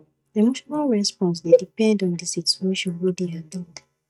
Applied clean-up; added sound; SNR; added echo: neural mask model DeepFilterNet 3.